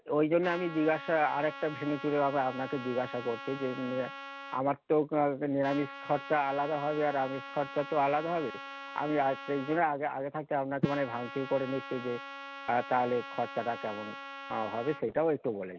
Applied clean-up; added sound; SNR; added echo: none; Trumpet; 13 dB; none.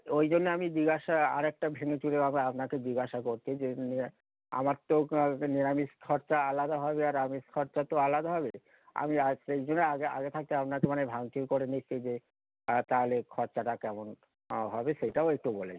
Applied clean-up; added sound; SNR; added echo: none; none; none; none.